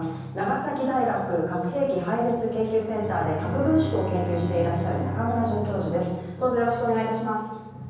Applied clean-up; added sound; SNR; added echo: none; Bowed string instrument; 10 dB; reverberation time 1.1 s.